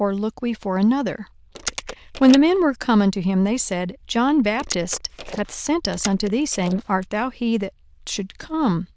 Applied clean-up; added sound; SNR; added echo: neural diffusion model UNIVERSE++.